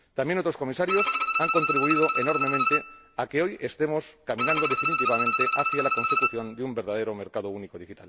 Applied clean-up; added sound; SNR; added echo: none; Bowed string instrument; -3 dB; none.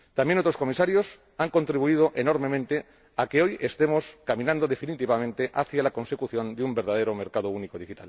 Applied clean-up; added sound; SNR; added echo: none; none; none; none.